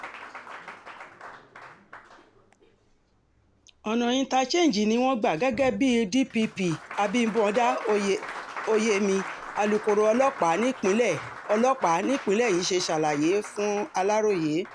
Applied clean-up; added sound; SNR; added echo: none; Applause; 14 dB; none.